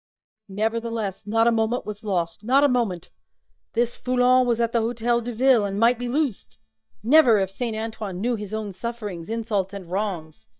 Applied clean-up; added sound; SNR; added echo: neural mask model DeepFilterNet 3.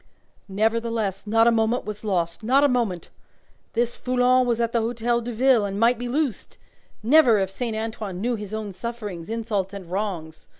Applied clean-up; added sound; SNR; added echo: none; none; none; none.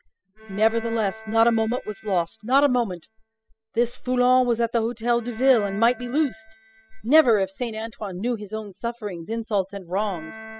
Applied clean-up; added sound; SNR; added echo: classical method spectral subtraction.